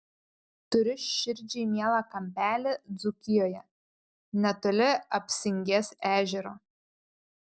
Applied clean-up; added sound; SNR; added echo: none; none; none; none.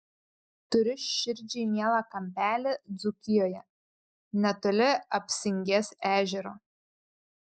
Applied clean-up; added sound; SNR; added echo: neural mask model Resemble Enhance denoiser.